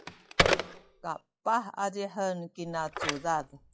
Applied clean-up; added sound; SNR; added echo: classical method log-MMSE.